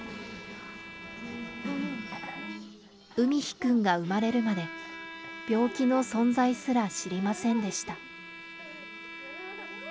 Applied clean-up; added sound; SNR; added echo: none; Bowed string instrument; 14 dB; none.